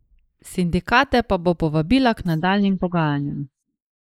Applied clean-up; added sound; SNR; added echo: neural mask model Resemble Enhance denoiser.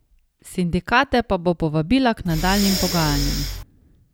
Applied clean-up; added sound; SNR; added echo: none; Breathing; 3 dB; none.